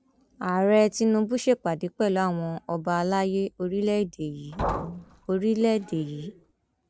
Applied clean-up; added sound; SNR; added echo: none; Liquid; 9 dB; none.